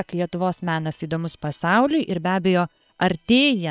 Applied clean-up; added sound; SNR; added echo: neural separator model SepFormer WHAM!.